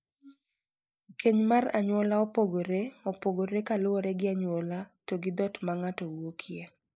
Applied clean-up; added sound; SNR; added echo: neural mask model Resemble Enhance denoiser.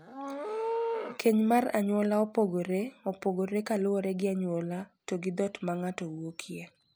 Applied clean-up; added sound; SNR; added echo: none; Livestock, farm animals, working animals; 11 dB; none.